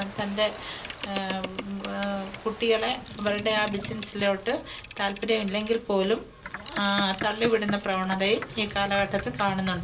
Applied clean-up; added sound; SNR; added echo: none; Boat, Water vehicle; 11 dB; reverberation time 0.2 s.